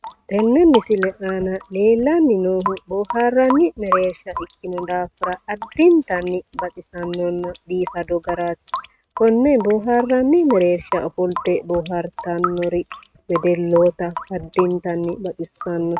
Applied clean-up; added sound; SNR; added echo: neural mask model RNNoise.